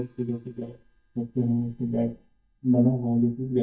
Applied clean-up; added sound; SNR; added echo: neural mask model DeepFilterNet 3.